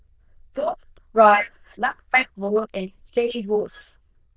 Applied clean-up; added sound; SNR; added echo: neural diffusion model UNIVERSE++.